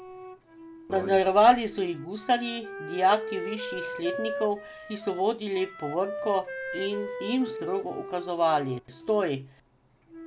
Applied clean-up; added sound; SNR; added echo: none; Wind instrument, woodwind instrument; 10 dB; none.